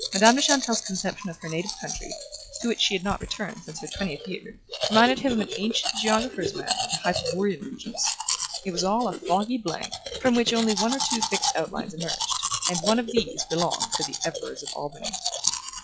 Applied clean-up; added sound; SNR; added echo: classical method log-MMSE.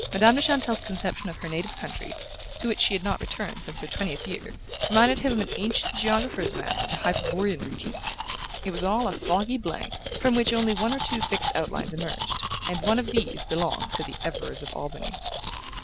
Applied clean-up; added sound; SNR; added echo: none; Domestic sounds, home sounds; 2 dB; none.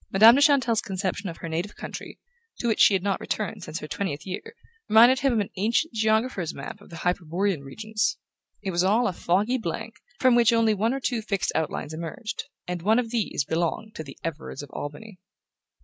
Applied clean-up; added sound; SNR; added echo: none; none; none; none.